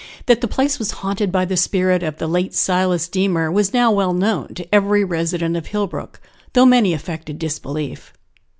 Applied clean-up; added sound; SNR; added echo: none; none; none; none.